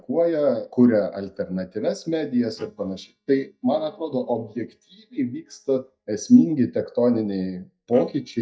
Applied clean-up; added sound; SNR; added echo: neural mask model DeepFilterNet 3.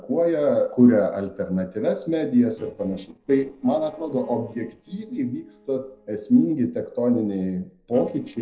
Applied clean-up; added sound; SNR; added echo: neural separator model SepFormer DNS4.